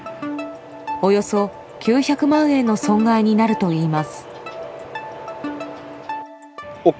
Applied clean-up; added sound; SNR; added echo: none; none; none; none.